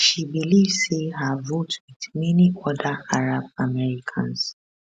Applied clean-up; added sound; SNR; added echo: none; none; none; none.